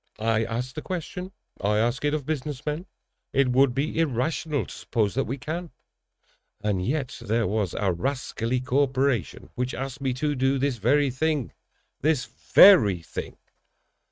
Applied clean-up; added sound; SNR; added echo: neural mask model RNNoise.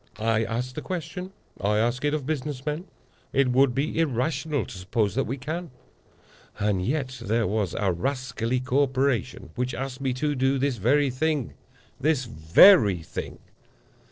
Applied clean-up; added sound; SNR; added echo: neural separator model SepFormer DNS4.